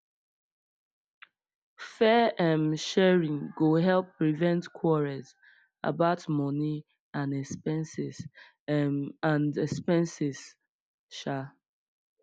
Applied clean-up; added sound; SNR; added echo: none; none; none; none.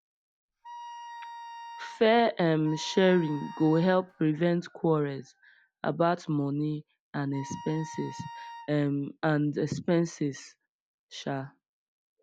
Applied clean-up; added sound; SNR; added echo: none; Wind instrument, woodwind instrument; 15 dB; none.